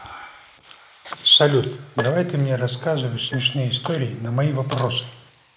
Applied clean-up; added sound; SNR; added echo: neural mask model Resemble Enhance denoiser.